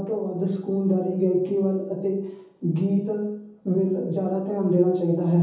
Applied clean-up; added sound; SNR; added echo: none; none; none; reverberation time 0.7 s.